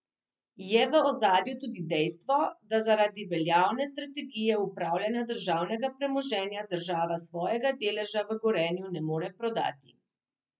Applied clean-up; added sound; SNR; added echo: none; none; none; none.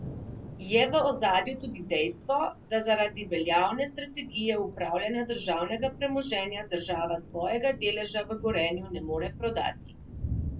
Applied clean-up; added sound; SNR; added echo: none; Thunder / Rain; 12 dB; reverberation time 0.2 s.